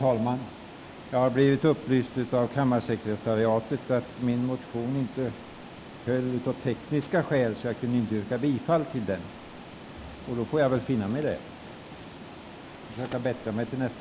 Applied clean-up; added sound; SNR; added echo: none; Water; 15 dB; none.